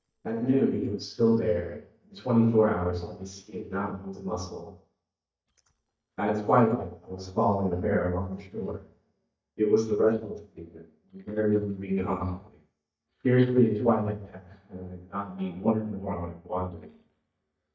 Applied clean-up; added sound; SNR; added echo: neural mask model DeepFilterNet 3.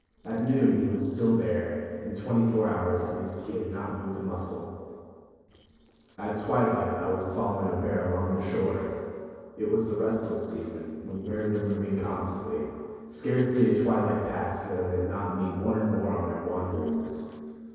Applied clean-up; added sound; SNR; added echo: neural separator model SepFormer DNS4.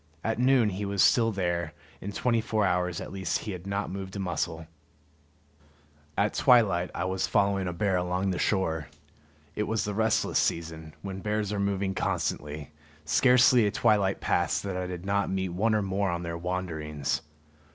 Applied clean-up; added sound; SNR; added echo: none; none; none; none.